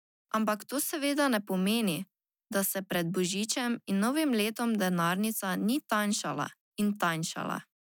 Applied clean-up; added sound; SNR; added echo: none; none; none; none.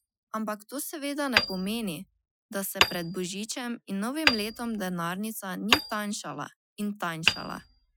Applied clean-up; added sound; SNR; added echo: classical method Wiener filter.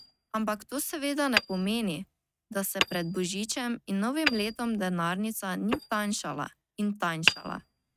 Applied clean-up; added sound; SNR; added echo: neural mask model RNNoise.